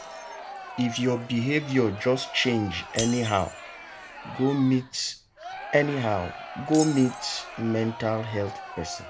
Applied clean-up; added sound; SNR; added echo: none; Shatter + Crowd; 12 dB; none.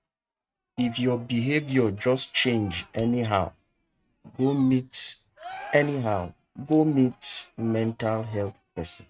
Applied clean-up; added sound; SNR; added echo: neural mask model RNNoise.